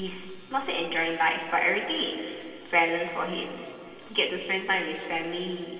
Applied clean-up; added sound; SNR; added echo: none; none; none; reverberation time 2.6 s.